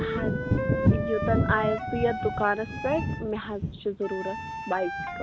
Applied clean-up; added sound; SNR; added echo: none; Wind instrument, woodwind instrument + Thunder / Wind; -1 dB; none.